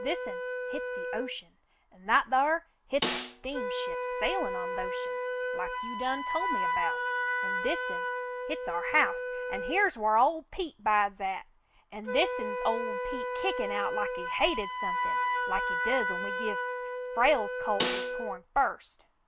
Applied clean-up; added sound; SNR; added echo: none; Wind instrument, woodwind instrument + Snare drum; 1 dB; none.